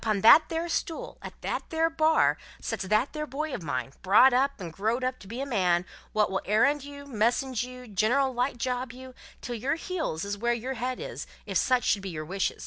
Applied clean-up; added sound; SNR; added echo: none; none; none; none.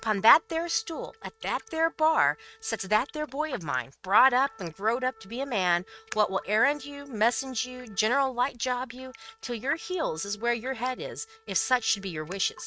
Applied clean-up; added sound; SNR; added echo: neural mask model RNNoise.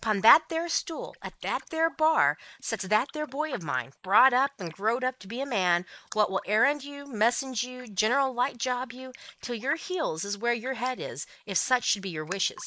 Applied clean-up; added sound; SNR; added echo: neural mask model Resemble Enhance denoiser.